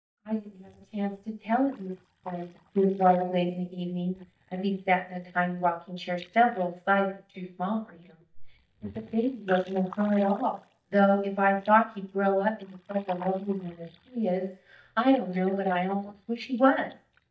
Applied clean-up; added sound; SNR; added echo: neural mask model DeepFilterNet 3.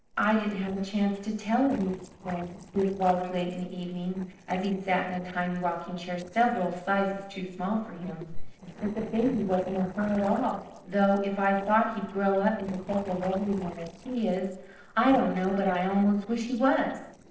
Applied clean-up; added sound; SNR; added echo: neural separator model SepFormer DNS4.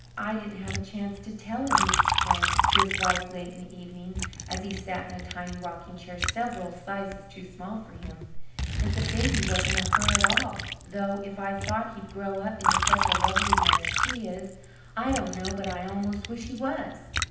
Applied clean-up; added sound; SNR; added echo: none; Liquid; -5 dB; reverberation time 0.9 s.